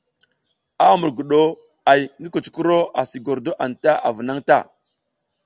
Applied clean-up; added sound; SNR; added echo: none; none; none; none.